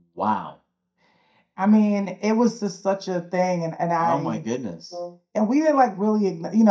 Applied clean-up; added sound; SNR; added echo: neural mask model DeepFilterNet 3.